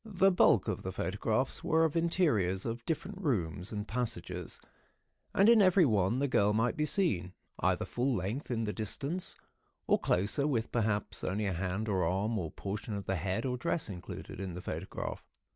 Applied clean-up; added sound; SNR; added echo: none; none; none; none.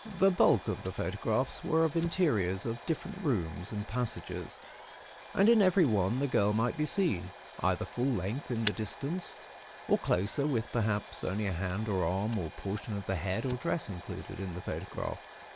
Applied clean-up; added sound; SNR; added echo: none; Domestic sounds, home sounds + Fire; 16 dB; none.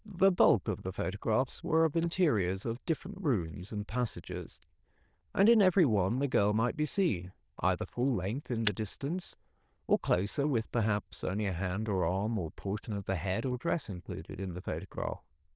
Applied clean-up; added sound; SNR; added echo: neural diffusion model UNIVERSE++.